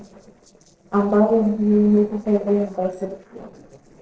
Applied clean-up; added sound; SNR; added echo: neural separator model SepFormer DNS4.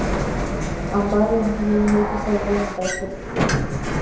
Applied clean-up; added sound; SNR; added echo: none; Sliding door; 1 dB; reverberation time 0.8 s.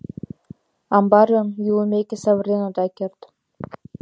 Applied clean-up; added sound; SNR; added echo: none; none; none; none.